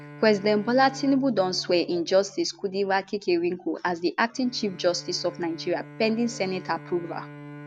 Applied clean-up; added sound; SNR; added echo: none; Bowed string instrument; 18 dB; none.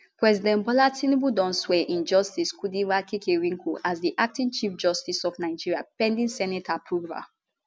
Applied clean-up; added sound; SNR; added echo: none; none; none; none.